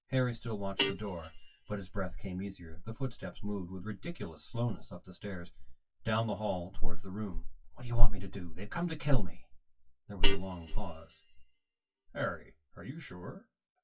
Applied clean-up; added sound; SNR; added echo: classical method WPE with log-MMSE.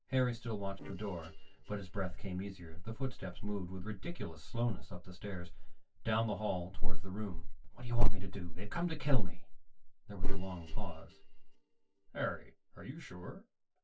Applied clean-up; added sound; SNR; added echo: neural separator model SepFormer DNS4.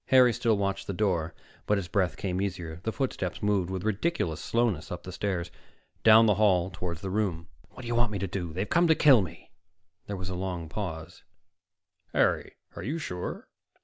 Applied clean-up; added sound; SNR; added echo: none; none; none; none.